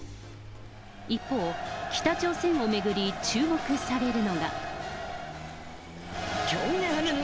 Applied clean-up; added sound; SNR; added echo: none; Engine / Vehicle; 13 dB; none.